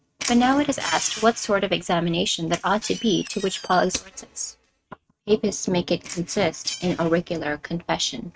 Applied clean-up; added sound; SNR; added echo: neural mask model RNNoise.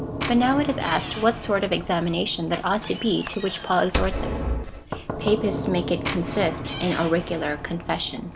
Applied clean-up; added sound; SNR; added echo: none; Knock / Slam; 5 dB; none.